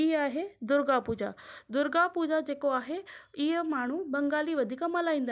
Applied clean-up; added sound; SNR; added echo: none; none; none; none.